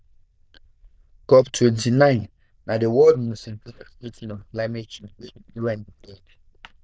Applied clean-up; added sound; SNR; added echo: neural diffusion model UNIVERSE++.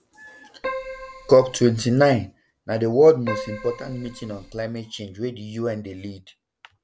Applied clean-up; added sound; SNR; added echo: none; Keyboard (musical); 12 dB; none.